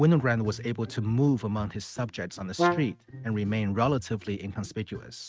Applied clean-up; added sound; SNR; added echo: neural mask model RNNoise.